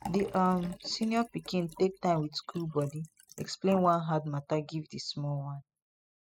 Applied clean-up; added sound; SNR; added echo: classical method spectral subtraction.